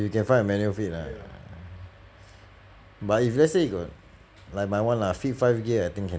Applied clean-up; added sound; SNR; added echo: none; none; none; none.